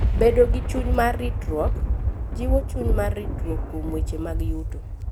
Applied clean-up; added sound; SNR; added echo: none; Thunder; -2 dB; none.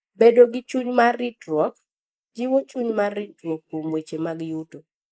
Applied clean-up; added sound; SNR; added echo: neural mask model Resemble Enhance denoiser.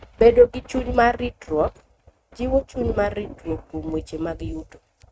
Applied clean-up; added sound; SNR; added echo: neural mask model RNNoise.